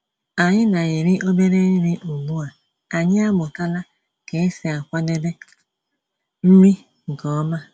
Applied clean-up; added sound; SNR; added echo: none; none; none; none.